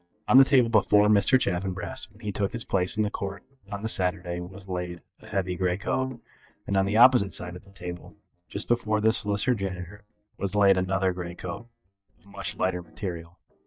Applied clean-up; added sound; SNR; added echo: neural mask model DeepFilterNet 3.